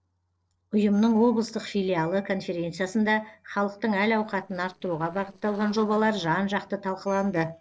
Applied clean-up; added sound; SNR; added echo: neural separator model SepFormer DNS4.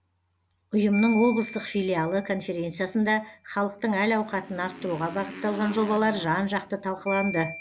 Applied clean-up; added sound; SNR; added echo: none; Motorcycle + Marimba, xylophone; 14 dB; none.